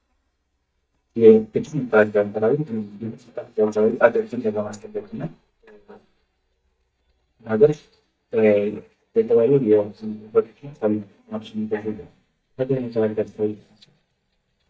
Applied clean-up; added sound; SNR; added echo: neural mask model DeepFilterNet 3.